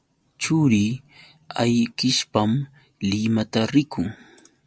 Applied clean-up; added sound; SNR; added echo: none; none; none; none.